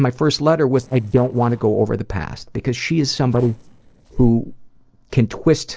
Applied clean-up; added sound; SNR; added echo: neural separator model SepFormer DNS4.